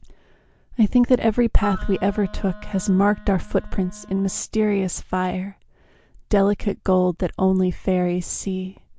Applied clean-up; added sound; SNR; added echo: none; Wind instrument, woodwind instrument; 19 dB; none.